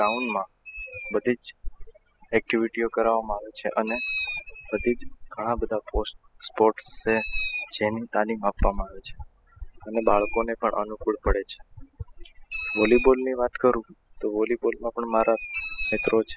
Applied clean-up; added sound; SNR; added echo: classical method spectral subtraction.